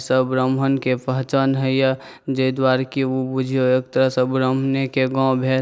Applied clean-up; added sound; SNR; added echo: none; none; none; none.